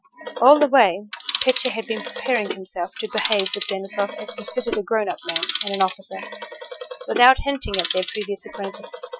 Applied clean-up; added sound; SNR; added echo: classical method Wiener filter.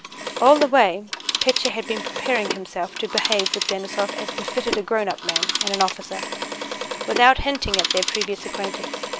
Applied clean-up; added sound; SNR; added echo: none; Telephone; 4 dB; none.